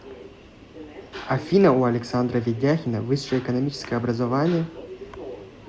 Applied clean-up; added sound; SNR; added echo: none; Subway, metro, underground; 18 dB; none.